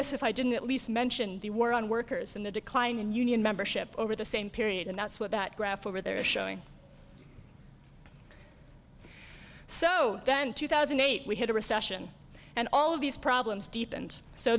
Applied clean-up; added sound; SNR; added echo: none; none; none; none.